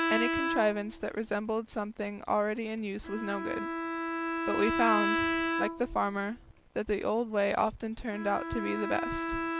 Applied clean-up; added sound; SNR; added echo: none; Bowed string instrument; 2 dB; none.